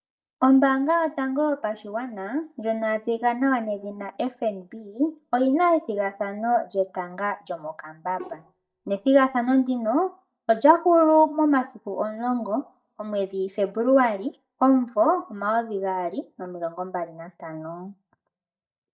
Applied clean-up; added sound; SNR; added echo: neural mask model DeepFilterNet 3.